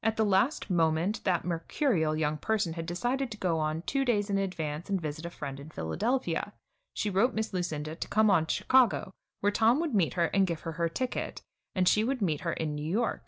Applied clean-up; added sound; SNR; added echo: none; none; none; none.